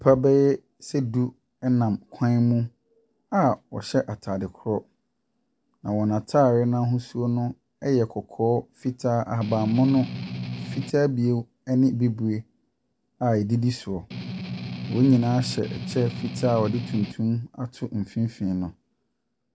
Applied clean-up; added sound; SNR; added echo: none; Strum; 8 dB; none.